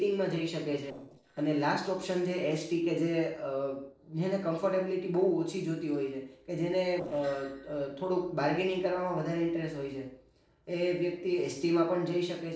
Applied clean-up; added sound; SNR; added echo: neural separator model SepFormer DNS4.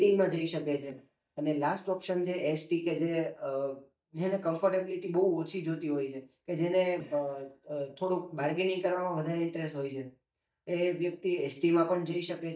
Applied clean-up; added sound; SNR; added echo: neural mask model DeepFilterNet 3.